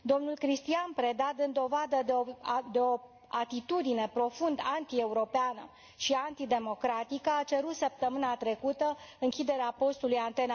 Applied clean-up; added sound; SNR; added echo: none; none; none; none.